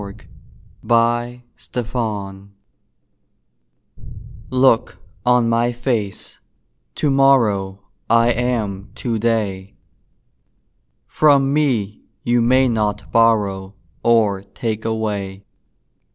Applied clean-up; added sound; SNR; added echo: none; Boom; 18 dB; none.